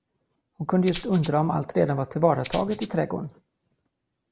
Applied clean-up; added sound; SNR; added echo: none; Rattle (instrument); 15 dB; none.